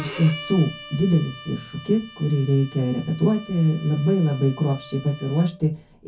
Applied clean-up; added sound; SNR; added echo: none; Bowed string instrument; 18 dB; reverberation time 0.3 s.